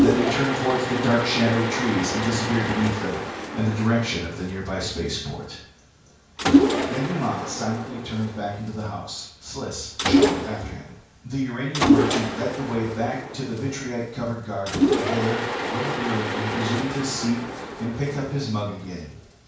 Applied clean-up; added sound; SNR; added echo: none; Mechanisms; -1 dB; reverberation time 0.5 s.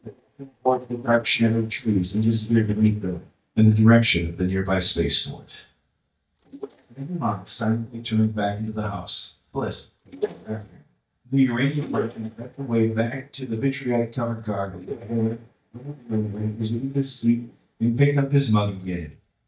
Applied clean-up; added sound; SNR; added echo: neural mask model DeepFilterNet 3.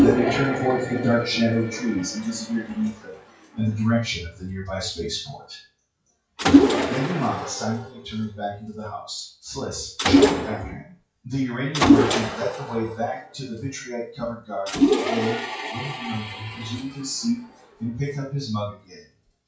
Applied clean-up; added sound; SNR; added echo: classical method WPE with log-MMSE.